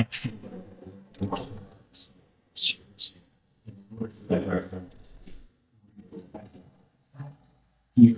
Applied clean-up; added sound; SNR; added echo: neural mask model DeepFilterNet 3.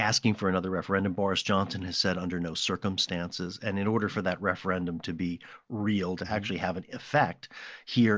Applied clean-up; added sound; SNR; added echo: none; none; none; none.